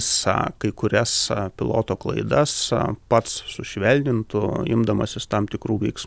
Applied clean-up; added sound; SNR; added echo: none; none; none; none.